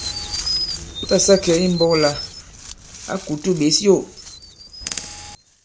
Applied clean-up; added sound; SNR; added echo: none; Chirp, tweet; 9 dB; none.